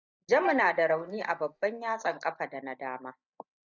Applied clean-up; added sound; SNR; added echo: neural mask model DeepFilterNet 3.